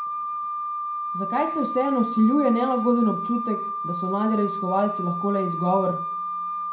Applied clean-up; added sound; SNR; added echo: none; Wind instrument, woodwind instrument; 4 dB; reverberation time 0.5 s.